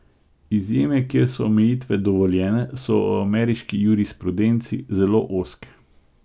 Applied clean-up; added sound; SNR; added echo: none; none; none; none.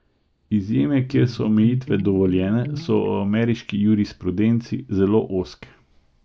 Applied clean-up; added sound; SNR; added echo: neural mask model DeepFilterNet 3.